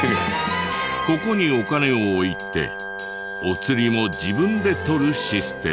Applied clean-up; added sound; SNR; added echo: none; Brass instrument + Wind instrument, woodwind instrument; 10 dB; none.